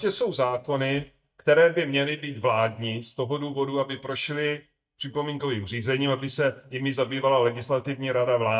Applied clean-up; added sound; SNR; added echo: neural mask model DeepFilterNet 3.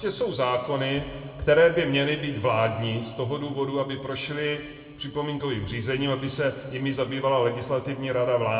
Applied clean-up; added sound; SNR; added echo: none; Bell; 11 dB; reverberation time 2.0 s.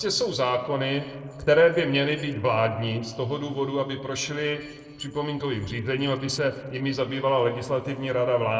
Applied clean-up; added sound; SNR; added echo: neural separator model SepFormer DNS4.